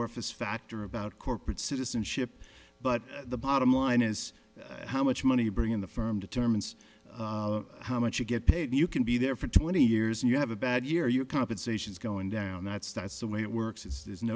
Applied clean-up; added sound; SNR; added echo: none; none; none; none.